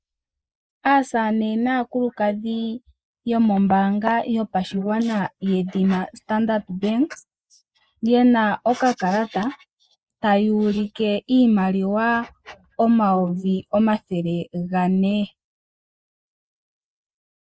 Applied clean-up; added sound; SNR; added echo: neural mask model Resemble Enhance denoiser.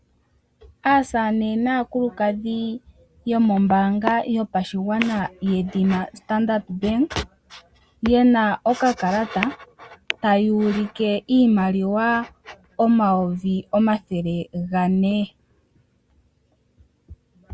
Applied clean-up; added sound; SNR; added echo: none; none; none; none.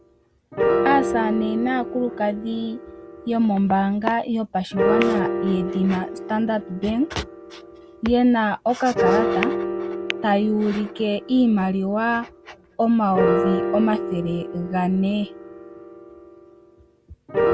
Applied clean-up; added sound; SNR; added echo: none; Piano; 4 dB; none.